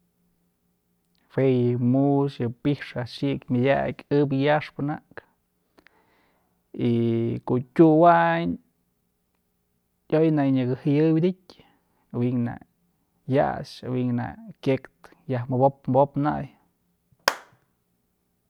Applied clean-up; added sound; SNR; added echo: none; Clapping; 9 dB; none.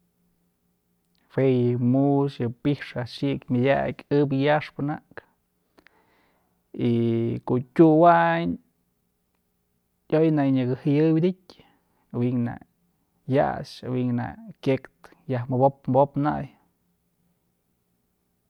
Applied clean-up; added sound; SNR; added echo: none; none; none; none.